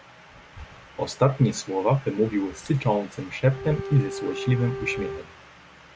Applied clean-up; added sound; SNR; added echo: none; Bowed string instrument; 9 dB; none.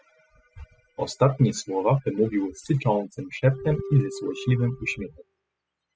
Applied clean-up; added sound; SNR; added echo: classical method spectral subtraction.